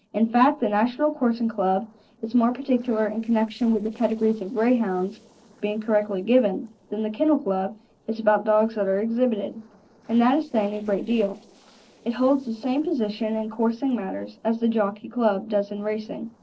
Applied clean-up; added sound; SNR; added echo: neural separator model SepFormer DNS4.